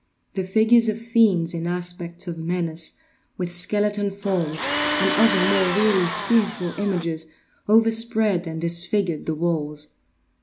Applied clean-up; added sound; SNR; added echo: none; Tools; 4 dB; none.